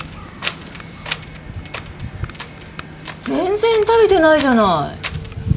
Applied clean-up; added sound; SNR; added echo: none; Wind; 10 dB; none.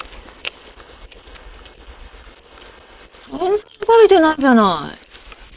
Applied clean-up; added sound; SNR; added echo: neural separator model SepFormer WHAM!.